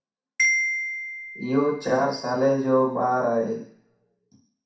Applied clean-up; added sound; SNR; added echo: none; Marimba, xylophone; 5 dB; reverberation time 0.6 s.